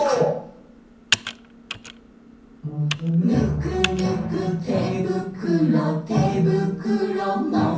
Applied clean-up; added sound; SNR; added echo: none; Computer keyboard; 12 dB; reverberation time 0.6 s.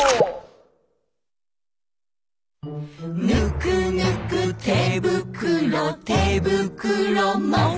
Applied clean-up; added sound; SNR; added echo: none; none; none; none.